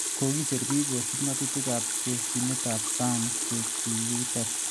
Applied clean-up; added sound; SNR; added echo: none; Water tap, faucet; -3 dB; none.